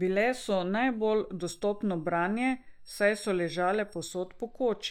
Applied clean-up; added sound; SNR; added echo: neural mask model DeepFilterNet 3.